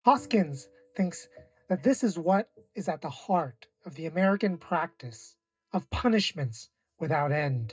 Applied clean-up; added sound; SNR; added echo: neural mask model DeepFilterNet 3.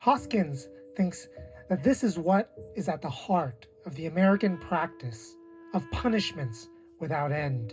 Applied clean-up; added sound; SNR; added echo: none; Wind instrument, woodwind instrument; 20 dB; reverberation time 0.2 s.